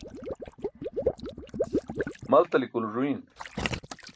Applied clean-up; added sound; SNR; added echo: none; Water / Liquid; 4 dB; none.